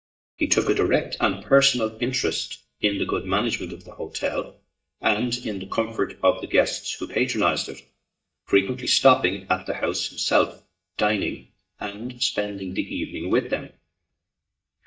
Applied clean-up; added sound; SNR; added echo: neural mask model DeepFilterNet 3.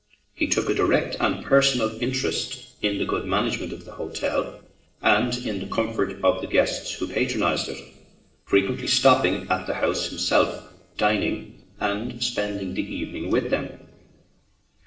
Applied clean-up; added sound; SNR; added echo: neural separator model SepFormer DNS4.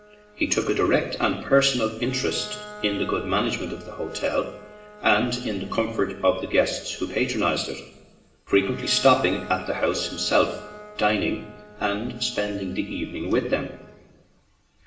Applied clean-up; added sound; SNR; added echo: none; Bowed string instrument; 19 dB; reverberation time 0.9 s.